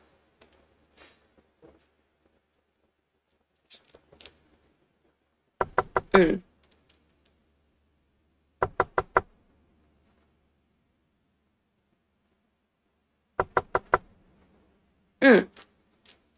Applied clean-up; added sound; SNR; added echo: neural mask model RNNoise.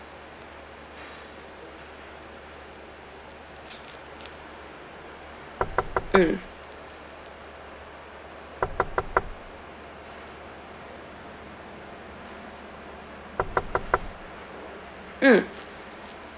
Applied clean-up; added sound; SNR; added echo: none; Knock; -3 dB; none.